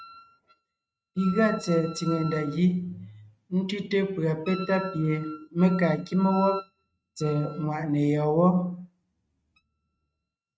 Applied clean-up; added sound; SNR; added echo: neural mask model RNNoise.